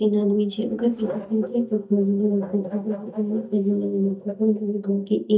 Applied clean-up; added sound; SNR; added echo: neural mask model DeepFilterNet 3.